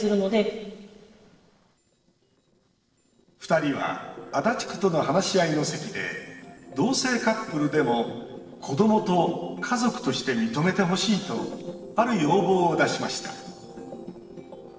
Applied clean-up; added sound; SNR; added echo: neural separator model SepFormer DNS4.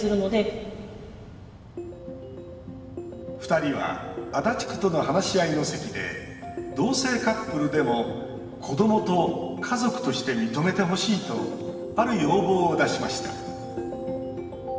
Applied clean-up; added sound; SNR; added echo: none; Mechanical fan; 20 dB; reverberation time 2.3 s.